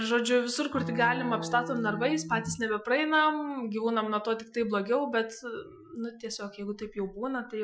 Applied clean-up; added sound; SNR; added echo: classical method Wiener filter.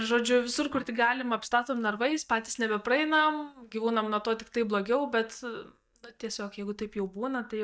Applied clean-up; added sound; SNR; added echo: neural mask model DeepFilterNet 3.